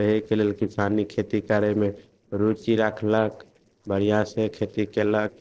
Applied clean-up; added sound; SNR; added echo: neural separator model SepFormer DNS4.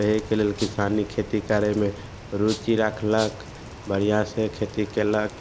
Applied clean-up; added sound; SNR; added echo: none; Rain + Rattle (instrument); 14 dB; none.